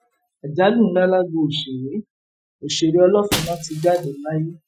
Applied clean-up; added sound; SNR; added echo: classical method Wiener filter.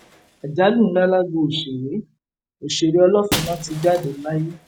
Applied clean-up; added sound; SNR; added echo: none; Shatter; 14 dB; none.